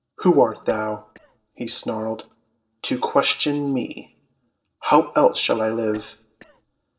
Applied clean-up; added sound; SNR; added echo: neural separator model SepFormer DNS4.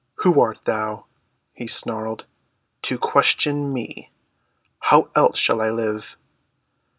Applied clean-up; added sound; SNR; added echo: none; none; none; none.